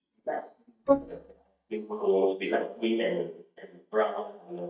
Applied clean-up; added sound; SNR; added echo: neural mask model DeepFilterNet 3.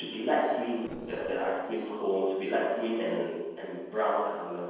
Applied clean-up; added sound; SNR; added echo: neural separator model SepFormer DNS4.